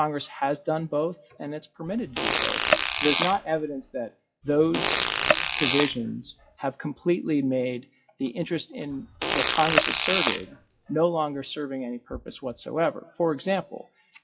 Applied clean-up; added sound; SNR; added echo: classical method WPE with log-MMSE.